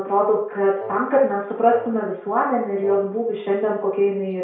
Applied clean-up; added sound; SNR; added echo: none; Wind instrument, woodwind instrument; 15 dB; reverberation time 0.6 s.